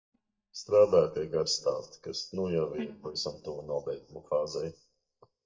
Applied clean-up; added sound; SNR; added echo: neural mask model DeepFilterNet 3.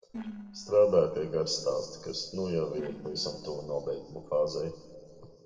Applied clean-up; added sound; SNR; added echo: neural separator model SepFormer DNS4.